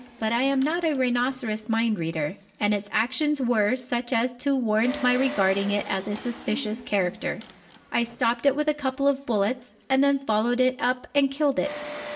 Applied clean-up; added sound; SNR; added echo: none; Engine; 17 dB; reverberation time 0.4 s.